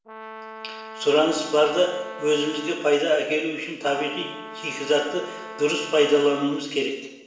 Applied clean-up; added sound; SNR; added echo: none; Brass instrument; 15 dB; reverberation time 0.9 s.